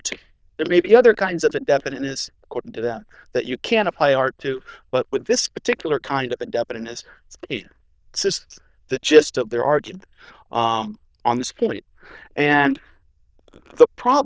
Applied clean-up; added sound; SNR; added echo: neural diffusion model UNIVERSE++.